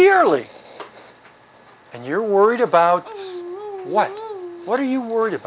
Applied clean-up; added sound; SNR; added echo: none; Dog; 12 dB; none.